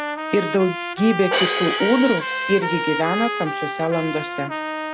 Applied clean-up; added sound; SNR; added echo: none; Crash cymbal + Trumpet; 1 dB; none.